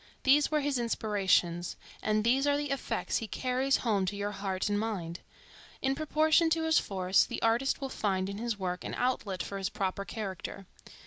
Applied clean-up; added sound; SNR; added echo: none; none; none; none.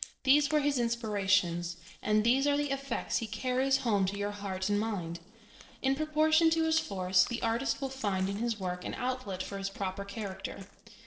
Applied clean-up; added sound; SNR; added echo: neural separator model SepFormer DNS4.